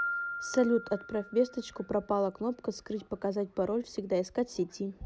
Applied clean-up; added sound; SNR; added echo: none; Piano; 11 dB; none.